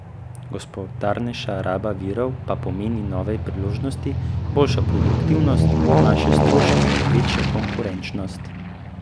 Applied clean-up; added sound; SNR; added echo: none; Aircraft; -5 dB; none.